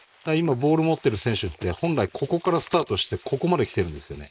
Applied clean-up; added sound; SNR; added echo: neural mask model Resemble Enhance denoiser.